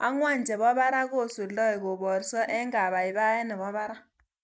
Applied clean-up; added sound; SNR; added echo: neural mask model Resemble Enhance denoiser.